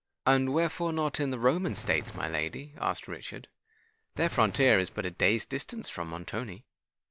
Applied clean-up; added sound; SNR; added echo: neural mask model DeepFilterNet 3.